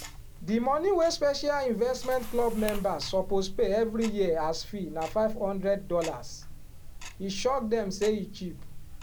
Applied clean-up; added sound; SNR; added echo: none; Tick-tock; 9 dB; none.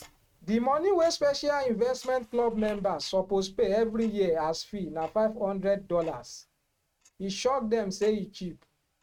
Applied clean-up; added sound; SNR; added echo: neural mask model RNNoise.